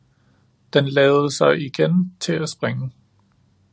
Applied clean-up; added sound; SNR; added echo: none; none; none; none.